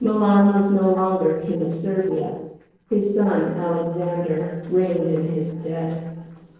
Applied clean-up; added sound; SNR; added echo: neural separator model SepFormer DNS4.